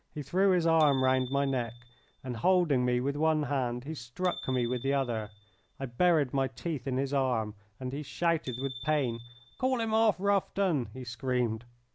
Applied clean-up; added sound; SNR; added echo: none; Bicycle bell; 19 dB; none.